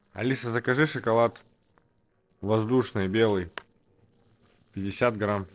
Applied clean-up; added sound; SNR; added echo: neural separator model SepFormer DNS4.